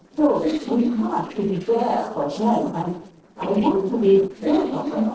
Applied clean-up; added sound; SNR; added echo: neural separator model SepFormer DNS4.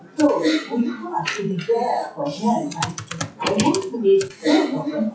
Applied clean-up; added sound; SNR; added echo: classical method WPE with log-MMSE.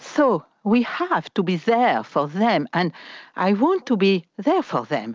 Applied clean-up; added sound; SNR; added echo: none; none; none; none.